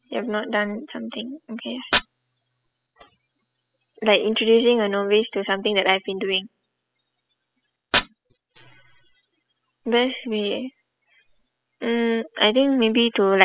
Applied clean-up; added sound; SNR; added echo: classical method spectral subtraction.